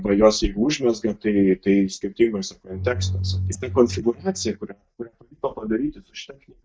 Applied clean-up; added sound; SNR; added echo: neural mask model DeepFilterNet 3.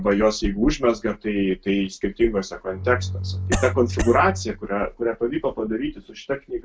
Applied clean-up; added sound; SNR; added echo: none; Cough + Bowed string instrument; 5 dB; none.